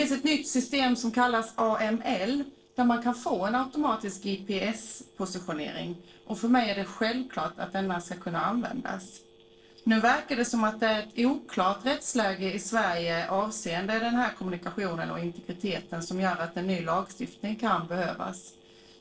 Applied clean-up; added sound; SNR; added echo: neural separator model SepFormer DNS4.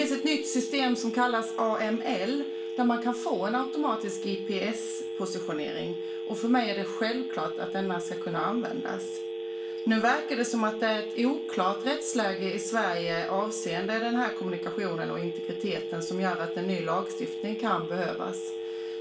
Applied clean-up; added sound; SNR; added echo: none; Telephone; 4 dB; reverberation time 0.3 s.